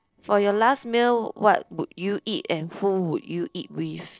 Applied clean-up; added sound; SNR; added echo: neural separator model SepFormer DNS4.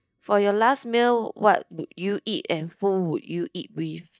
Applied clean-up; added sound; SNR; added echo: neural mask model DeepFilterNet 3.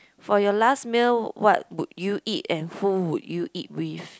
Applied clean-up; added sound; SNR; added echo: none; none; none; none.